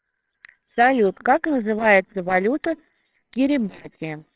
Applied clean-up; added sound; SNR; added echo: neural separator model SepFormer WHAMR!.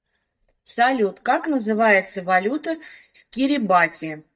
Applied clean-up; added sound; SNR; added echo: neural mask model DeepFilterNet 3.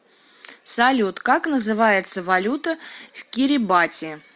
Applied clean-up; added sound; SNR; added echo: none; none; none; none.